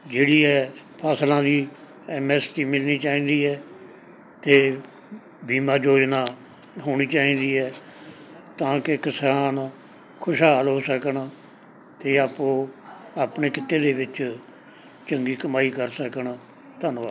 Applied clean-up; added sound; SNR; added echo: none; none; none; none.